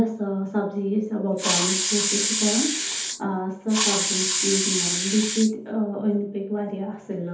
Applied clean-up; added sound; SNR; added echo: none; Hiss; -1 dB; reverberation time 0.6 s.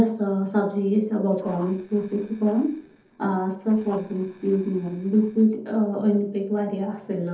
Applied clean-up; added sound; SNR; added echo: neural separator model SepFormer DNS4.